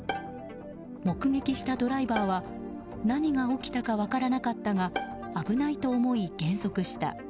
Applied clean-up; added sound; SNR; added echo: none; Bowed string instrument; 13 dB; none.